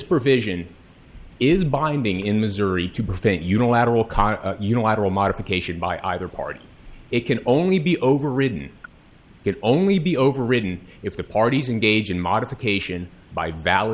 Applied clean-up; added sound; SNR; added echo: none; none; none; none.